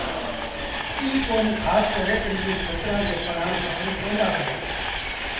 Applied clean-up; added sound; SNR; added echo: none; Train; 2 dB; reverberation time 0.9 s.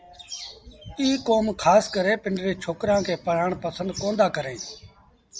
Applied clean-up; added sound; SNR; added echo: none; none; none; none.